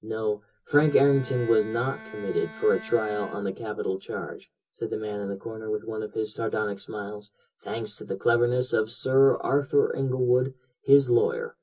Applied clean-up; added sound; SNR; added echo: none; Bowed string instrument; 18 dB; reverberation time 0.2 s.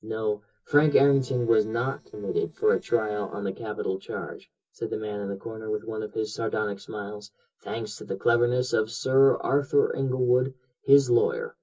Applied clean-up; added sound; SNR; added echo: neural separator model SepFormer DNS4.